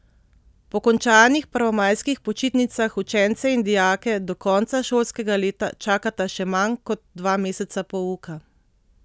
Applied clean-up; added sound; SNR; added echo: none; none; none; none.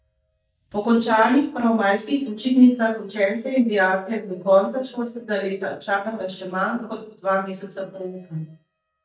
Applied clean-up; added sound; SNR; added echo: neural mask model DeepFilterNet 3.